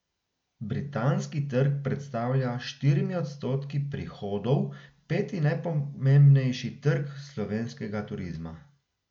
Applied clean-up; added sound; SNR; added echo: none; none; none; none.